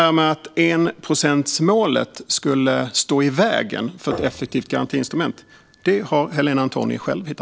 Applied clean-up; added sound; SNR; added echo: neural separator model SepFormer DNS4.